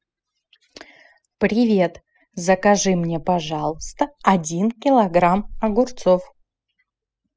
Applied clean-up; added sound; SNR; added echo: classical method spectral subtraction.